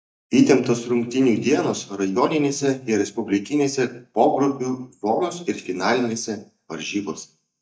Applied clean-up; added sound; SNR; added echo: neural mask model DeepFilterNet 3.